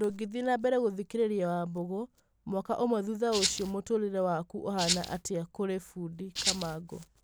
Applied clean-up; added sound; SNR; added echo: none; Rattle (instrument); 1 dB; none.